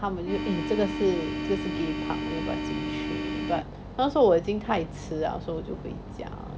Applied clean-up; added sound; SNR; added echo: none; Organ; 3 dB; none.